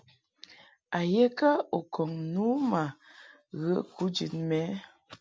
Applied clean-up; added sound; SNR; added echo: none; none; none; none.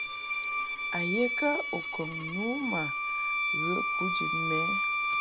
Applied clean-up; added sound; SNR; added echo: none; Bowed string instrument; -4 dB; none.